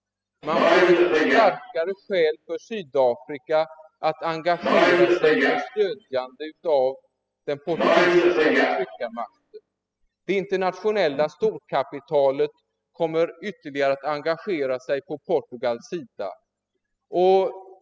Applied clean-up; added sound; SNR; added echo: classical method spectral subtraction.